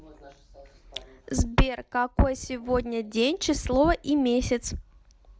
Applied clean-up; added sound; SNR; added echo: none; none; none; none.